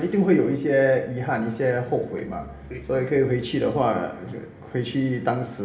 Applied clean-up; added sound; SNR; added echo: none; Piano; 20 dB; reverberation time 1.0 s.